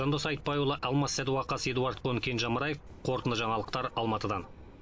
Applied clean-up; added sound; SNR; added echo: none; Thunder; 18 dB; none.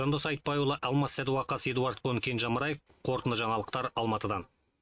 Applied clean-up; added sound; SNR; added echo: neural mask model RNNoise.